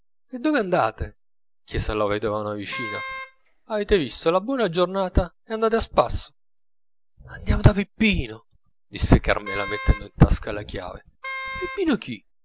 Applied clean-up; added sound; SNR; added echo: none; Wind instrument, woodwind instrument; 11 dB; none.